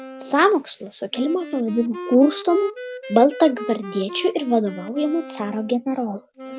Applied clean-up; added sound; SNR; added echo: none; Wind instrument, woodwind instrument; 14 dB; none.